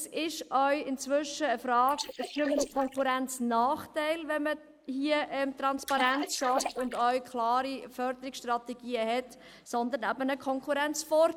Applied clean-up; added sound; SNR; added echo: neural mask model Resemble Enhance denoiser.